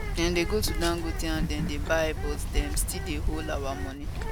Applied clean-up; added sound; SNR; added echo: none; Bird; -1 dB; none.